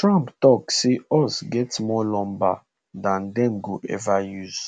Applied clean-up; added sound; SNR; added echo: none; none; none; none.